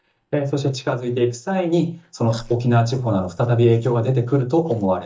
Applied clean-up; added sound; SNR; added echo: neural mask model DeepFilterNet 3.